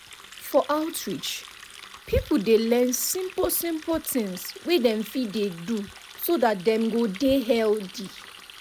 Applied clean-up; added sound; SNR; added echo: none; Water tap, faucet; 19 dB; none.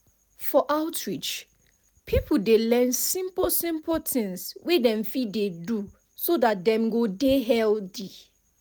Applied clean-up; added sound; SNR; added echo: none; none; none; none.